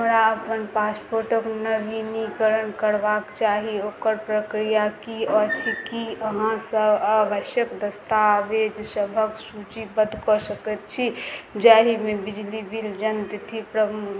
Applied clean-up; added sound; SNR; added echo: none; none; none; none.